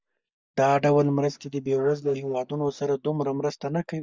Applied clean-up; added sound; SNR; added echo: neural mask model DeepFilterNet 3.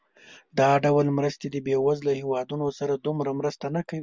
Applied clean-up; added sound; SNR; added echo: none; none; none; none.